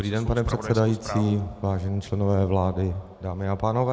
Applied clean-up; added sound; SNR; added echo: none; none; none; none.